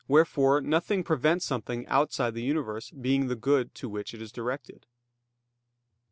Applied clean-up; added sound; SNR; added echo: none; none; none; none.